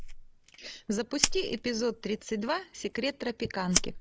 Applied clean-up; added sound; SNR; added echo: none; Fire; 3 dB; none.